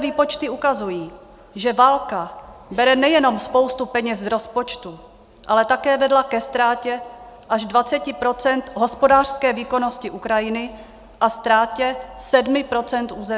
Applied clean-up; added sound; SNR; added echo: none; none; none; none.